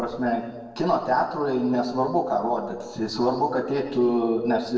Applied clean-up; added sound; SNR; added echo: none; none; none; reverberation time 1.1 s.